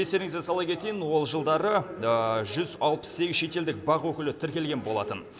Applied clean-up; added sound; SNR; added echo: none; none; none; none.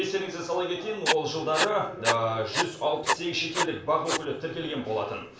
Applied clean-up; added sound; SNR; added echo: none; Writing; 2 dB; reverberation time 0.3 s.